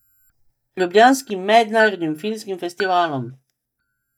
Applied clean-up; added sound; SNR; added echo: neural mask model DeepFilterNet 3.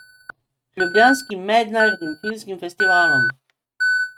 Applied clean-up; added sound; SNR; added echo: neural mask model RNNoise.